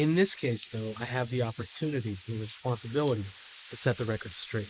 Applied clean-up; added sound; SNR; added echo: neural mask model Resemble Enhance denoiser.